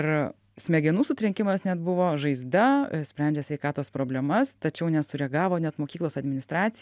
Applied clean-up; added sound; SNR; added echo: none; none; none; none.